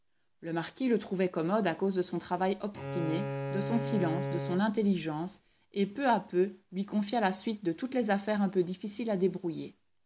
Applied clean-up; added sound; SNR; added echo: none; Bowed string instrument; 6 dB; none.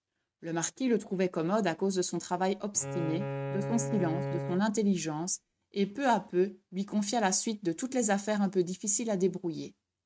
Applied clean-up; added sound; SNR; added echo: neural mask model RNNoise.